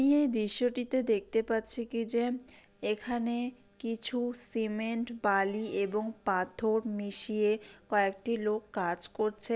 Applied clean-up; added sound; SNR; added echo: none; none; none; none.